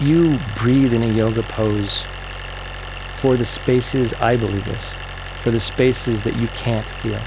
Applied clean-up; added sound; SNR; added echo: none; Idling; 10 dB; none.